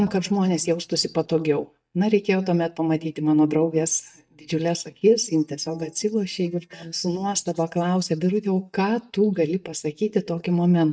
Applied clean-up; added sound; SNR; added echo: neural mask model DeepFilterNet 3.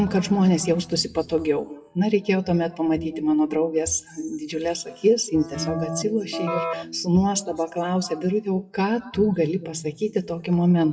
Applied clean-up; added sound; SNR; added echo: classical method WPE with log-MMSE.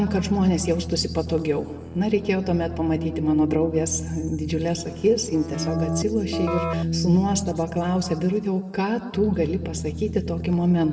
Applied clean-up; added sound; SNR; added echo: none; Keyboard (musical); 7 dB; reverberation time 1.0 s.